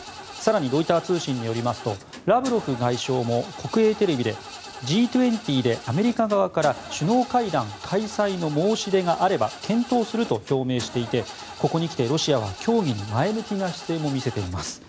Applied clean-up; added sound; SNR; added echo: none; Engine starting / Car; 15 dB; none.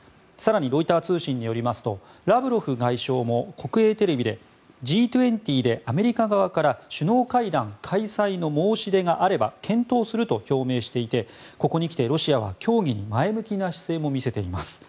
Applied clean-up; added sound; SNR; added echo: none; none; none; none.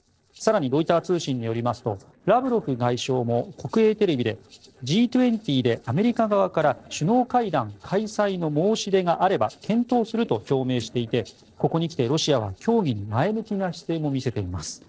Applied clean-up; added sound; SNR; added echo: neural separator model SepFormer DNS4.